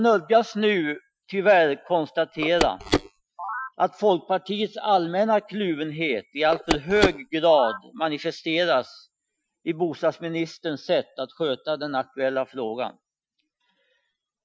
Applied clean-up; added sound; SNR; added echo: classical method Wiener filter.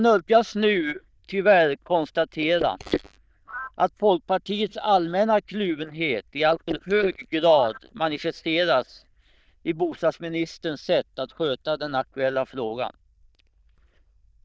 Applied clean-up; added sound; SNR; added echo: neural diffusion model UNIVERSE++.